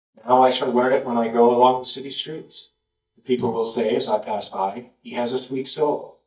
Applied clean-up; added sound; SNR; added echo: neural mask model DeepFilterNet 3.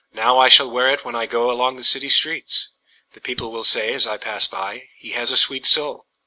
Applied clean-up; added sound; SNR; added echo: none; none; none; none.